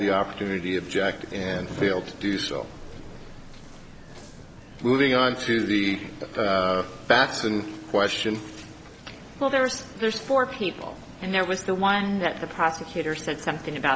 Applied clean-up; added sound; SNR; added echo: none; Wind / Boat, Water vehicle + Thunder; 18 dB; none.